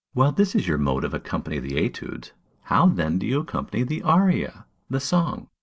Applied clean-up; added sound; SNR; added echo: none; none; none; none.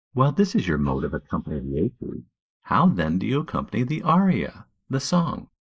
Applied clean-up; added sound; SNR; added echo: neural mask model Resemble Enhance denoiser.